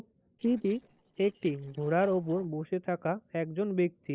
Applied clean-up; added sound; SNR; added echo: neural separator model SepFormer DNS4.